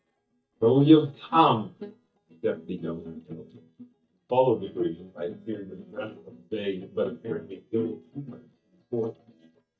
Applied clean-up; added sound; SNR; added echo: neural mask model DeepFilterNet 3.